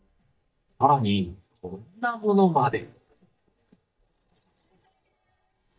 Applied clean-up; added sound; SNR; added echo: neural mask model DeepFilterNet 3.